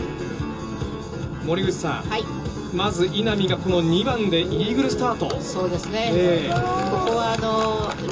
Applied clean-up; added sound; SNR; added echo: none; none; none; reverberation time 0.2 s.